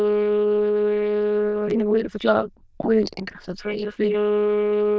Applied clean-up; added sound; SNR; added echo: neural diffusion model UNIVERSE++.